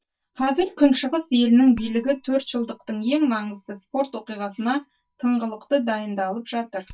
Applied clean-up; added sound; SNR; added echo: neural mask model DeepFilterNet 3.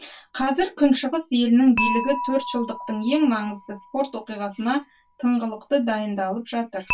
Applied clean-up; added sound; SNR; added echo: none; Dishes, pots, and pans / Chink, clink; 10 dB; reverberation time 0.1 s.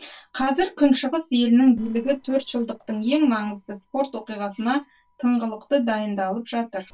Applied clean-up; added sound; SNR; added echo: neural separator model SepFormer DNS4.